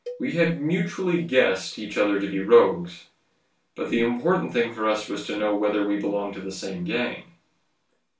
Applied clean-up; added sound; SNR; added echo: none; Cowbell; 20 dB; reverberation time 0.2 s.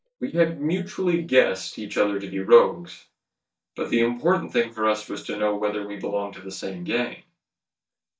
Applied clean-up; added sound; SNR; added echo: neural mask model DeepFilterNet 3.